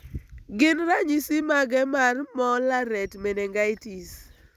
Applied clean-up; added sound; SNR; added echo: none; none; none; none.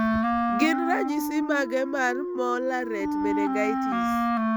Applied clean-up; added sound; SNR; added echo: none; Wind instrument, woodwind instrument; -2 dB; none.